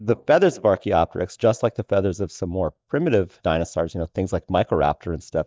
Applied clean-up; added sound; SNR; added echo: neural mask model DeepFilterNet 3.